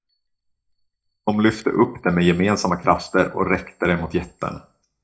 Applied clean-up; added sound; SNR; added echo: neural mask model DeepFilterNet 3.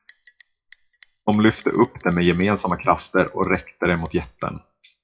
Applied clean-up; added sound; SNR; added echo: classical method WPE with log-MMSE.